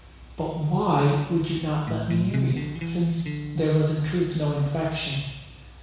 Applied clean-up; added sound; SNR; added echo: none; Electric guitar; 3 dB; reverberation time 1.1 s.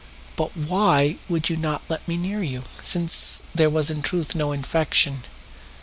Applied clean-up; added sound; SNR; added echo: none; none; none; none.